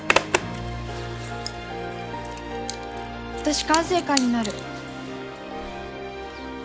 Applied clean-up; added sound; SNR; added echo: none; Zipper (clothing); 4 dB; none.